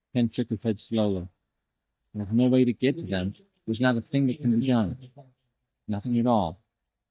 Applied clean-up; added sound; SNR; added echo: neural mask model DeepFilterNet 3.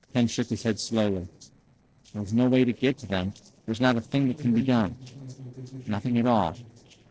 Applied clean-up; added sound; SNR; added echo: neural separator model SepFormer DNS4.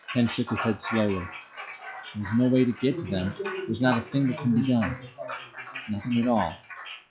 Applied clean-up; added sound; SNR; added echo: classical method log-MMSE.